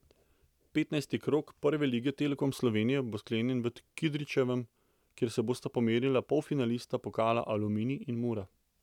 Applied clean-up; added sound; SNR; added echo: none; none; none; none.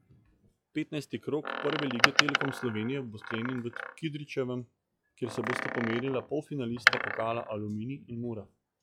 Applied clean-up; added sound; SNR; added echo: classical method log-MMSE.